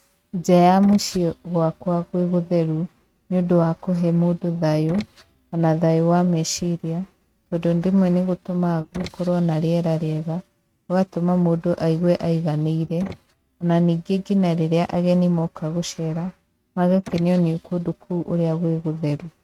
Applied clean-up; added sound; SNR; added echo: neural mask model RNNoise.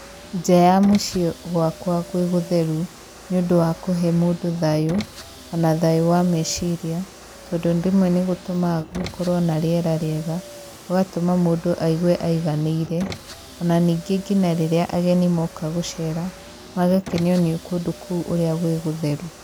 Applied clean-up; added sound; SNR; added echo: none; Car; 18 dB; none.